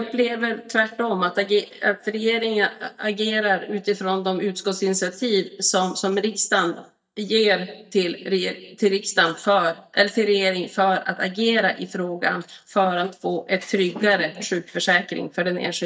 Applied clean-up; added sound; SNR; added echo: neural mask model DeepFilterNet 3.